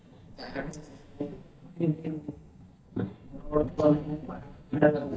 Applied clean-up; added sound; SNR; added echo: neural mask model DeepFilterNet 3.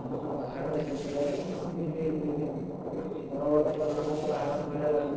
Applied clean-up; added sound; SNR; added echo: neural separator model SepFormer DNS4.